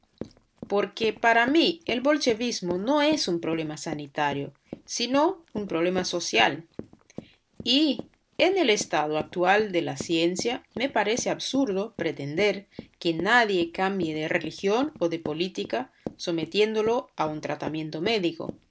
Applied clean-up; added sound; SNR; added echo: none; Run; 16 dB; none.